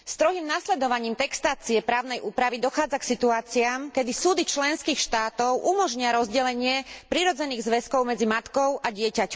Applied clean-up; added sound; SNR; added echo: none; none; none; none.